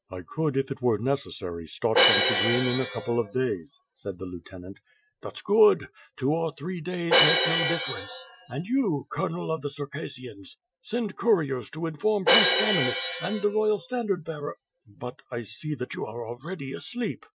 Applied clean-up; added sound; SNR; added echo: classical method Wiener filter.